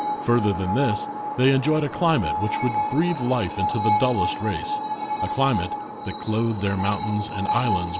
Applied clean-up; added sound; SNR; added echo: none; Screech; 3 dB; none.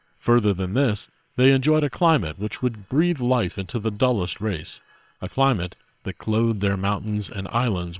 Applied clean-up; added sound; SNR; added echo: neural separator model SepFormer WHAM!.